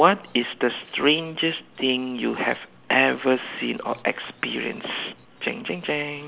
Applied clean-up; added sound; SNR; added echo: none; none; none; none.